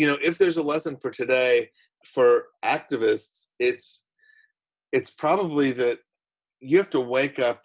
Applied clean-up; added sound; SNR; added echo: none; none; none; none.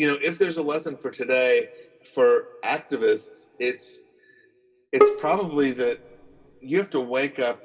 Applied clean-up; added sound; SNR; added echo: none; Bowed string instrument; 0 dB; reverberation time 1.9 s.